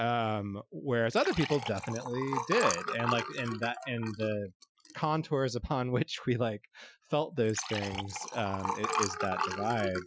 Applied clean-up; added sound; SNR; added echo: classical method Wiener filter.